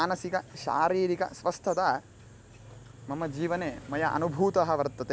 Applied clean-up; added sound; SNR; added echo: none; none; none; none.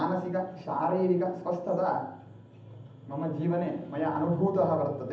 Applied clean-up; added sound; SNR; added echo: none; none; none; reverberation time 0.8 s.